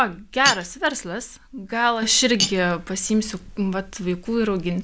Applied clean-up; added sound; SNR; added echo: none; Cutlery, silverware; 9 dB; none.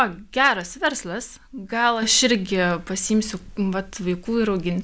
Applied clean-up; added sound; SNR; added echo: none; none; none; none.